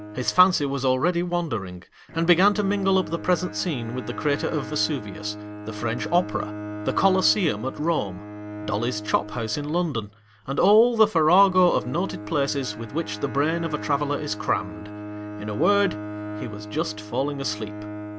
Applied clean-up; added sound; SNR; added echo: none; Bowed string instrument; 11 dB; none.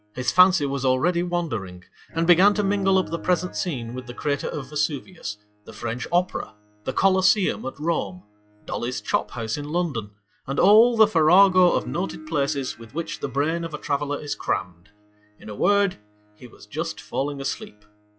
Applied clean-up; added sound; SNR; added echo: classical method log-MMSE.